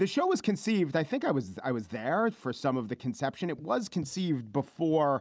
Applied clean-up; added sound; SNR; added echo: none; none; none; none.